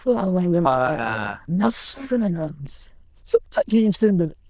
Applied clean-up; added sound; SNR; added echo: neural diffusion model UNIVERSE++.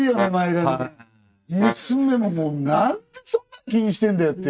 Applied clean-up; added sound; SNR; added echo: neural mask model RNNoise.